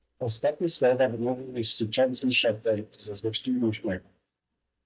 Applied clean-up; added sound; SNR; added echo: neural mask model DeepFilterNet 3.